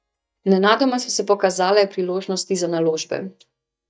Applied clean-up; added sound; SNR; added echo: neural mask model DeepFilterNet 3.